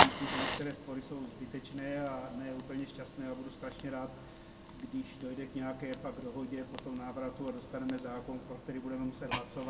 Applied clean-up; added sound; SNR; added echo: none; Fire; -1 dB; reverberation time 1.2 s.